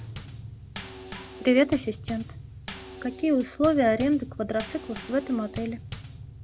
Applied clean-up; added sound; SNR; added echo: none; Bass drum / Snare drum / Drum kit; 13 dB; none.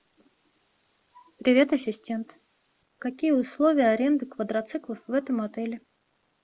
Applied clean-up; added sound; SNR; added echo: none; none; none; none.